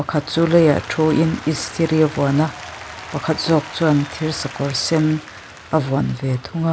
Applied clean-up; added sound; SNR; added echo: none; Applause; 16 dB; none.